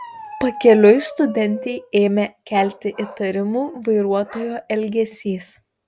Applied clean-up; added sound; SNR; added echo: none; Bark; 18 dB; none.